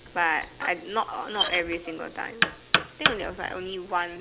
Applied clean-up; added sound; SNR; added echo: none; Knock; 1 dB; none.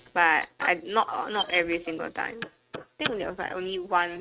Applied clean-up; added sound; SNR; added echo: neural mask model RNNoise.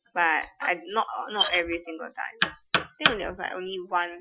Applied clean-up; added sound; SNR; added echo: classical method Wiener filter.